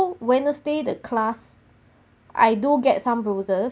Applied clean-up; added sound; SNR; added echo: none; none; none; none.